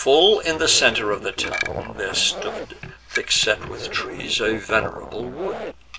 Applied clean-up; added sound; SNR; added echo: none; Zipper (clothing); 12 dB; none.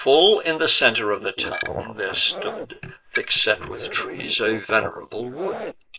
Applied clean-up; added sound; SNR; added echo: neural mask model Resemble Enhance denoiser.